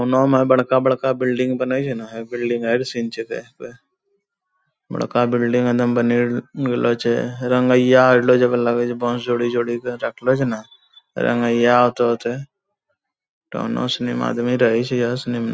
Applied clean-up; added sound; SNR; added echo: none; none; none; none.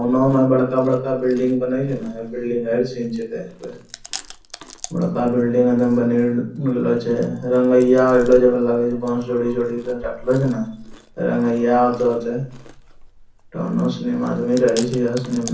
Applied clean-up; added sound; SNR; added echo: none; Chewing, mastication; 20 dB; reverberation time 0.6 s.